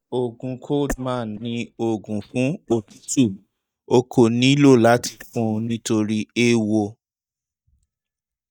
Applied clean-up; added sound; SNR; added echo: neural mask model DeepFilterNet 3.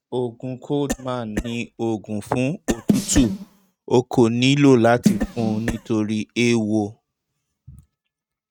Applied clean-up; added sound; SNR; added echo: neural mask model RNNoise.